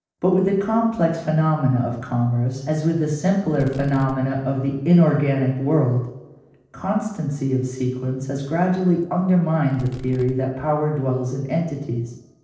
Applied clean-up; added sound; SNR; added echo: neural separator model SepFormer DNS4.